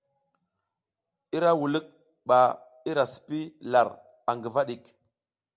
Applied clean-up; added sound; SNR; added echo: none; none; none; none.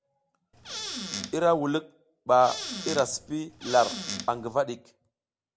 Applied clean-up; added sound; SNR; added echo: none; Squeak / Cupboard open or close; 9 dB; none.